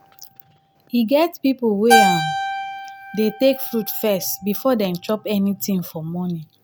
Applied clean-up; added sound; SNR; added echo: none; Keyboard (musical); 4 dB; none.